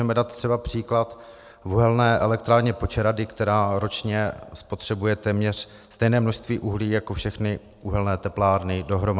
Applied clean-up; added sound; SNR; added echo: none; none; none; none.